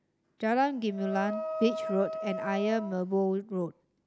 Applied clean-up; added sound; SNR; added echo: none; Wind instrument, woodwind instrument; 7 dB; none.